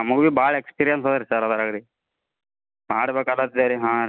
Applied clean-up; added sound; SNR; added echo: none; none; none; none.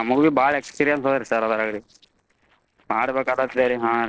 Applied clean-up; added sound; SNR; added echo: neural separator model SepFormer DNS4.